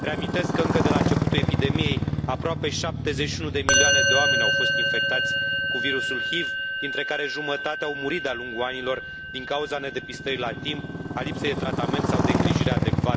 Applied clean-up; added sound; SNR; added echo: none; Motorcycle + Musical instrument; -5 dB; none.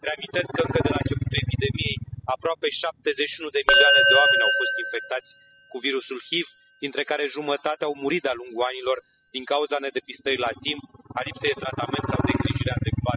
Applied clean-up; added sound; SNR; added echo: classical method spectral subtraction.